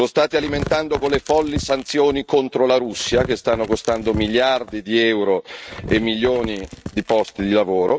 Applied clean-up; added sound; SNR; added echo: neural mask model RNNoise.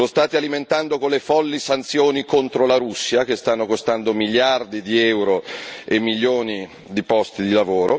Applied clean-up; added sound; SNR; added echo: none; none; none; none.